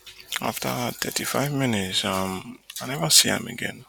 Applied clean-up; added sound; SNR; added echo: none; none; none; none.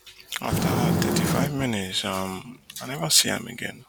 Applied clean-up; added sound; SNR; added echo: none; Fire; 1 dB; none.